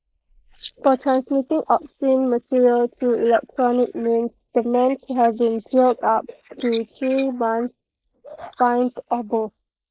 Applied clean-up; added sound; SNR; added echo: neural mask model Resemble Enhance denoiser.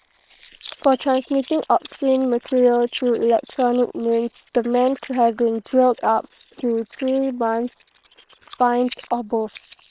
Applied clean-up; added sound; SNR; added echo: neural separator model SepFormer WHAM!.